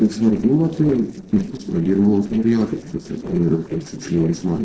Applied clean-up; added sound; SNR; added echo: neural separator model SepFormer DNS4.